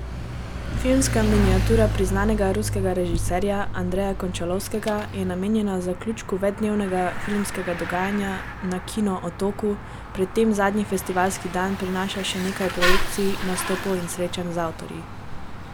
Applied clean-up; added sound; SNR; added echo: none; Mechanisms / Bicycle; 3 dB; none.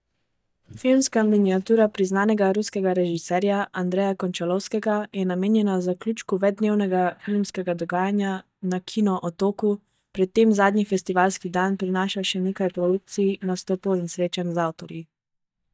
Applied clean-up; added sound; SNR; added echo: neural mask model DeepFilterNet 3.